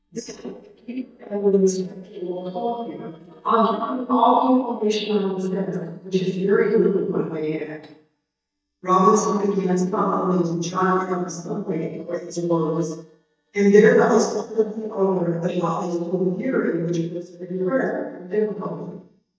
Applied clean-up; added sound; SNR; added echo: neural mask model DeepFilterNet 3.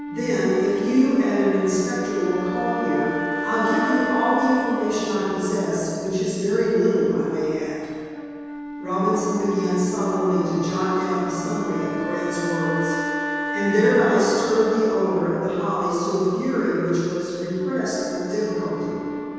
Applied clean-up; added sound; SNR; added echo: none; Wind instrument, woodwind instrument; 8 dB; reverberation time 2.1 s.